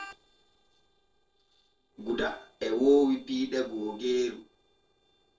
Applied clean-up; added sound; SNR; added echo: neural separator model SepFormer DNS4.